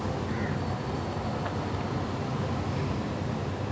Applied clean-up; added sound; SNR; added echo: none; none; none; none.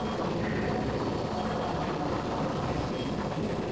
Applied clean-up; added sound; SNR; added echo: neural separator model SepFormer DNS4.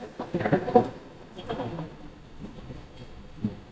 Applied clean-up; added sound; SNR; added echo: neural mask model DeepFilterNet 3.